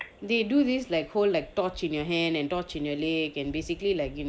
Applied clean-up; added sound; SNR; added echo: none; none; none; none.